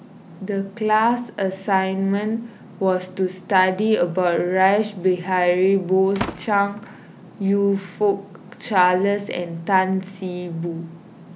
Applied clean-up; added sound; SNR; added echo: none; Slam; 14 dB; none.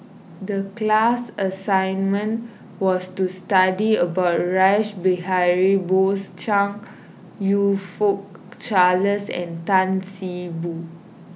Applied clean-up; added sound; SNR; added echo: none; none; none; none.